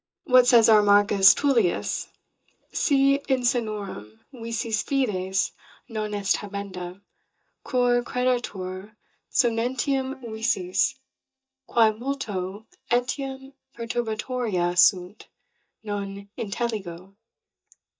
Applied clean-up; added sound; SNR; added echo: neural mask model DeepFilterNet 3.